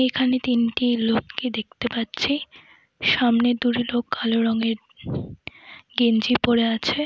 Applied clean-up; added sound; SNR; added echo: none; none; none; none.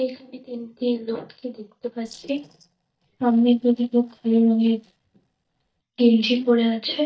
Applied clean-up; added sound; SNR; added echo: neural mask model DeepFilterNet 3.